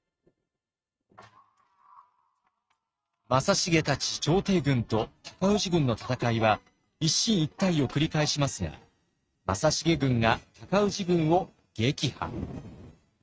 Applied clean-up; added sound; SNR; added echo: neural mask model RNNoise.